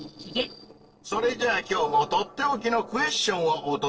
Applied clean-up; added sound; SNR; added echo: neural separator model SepFormer DNS4.